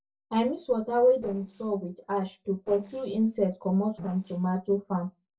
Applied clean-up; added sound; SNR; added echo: neural separator model SepFormer DNS4.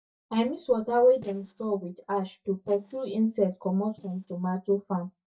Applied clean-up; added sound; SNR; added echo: neural mask model DeepFilterNet 3.